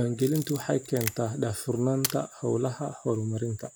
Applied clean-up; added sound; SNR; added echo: none; Camera; 10 dB; none.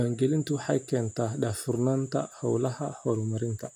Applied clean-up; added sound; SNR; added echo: none; none; none; none.